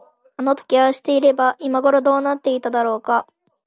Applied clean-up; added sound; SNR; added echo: none; none; none; none.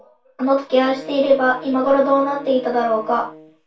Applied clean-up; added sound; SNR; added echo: none; Wind instrument, woodwind instrument; 19 dB; reverberation time 0.2 s.